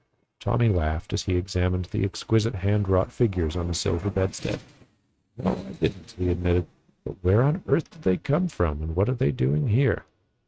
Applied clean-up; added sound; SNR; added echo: neural mask model RNNoise.